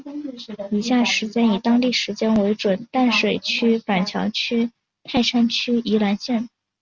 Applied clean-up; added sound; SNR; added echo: none; none; none; none.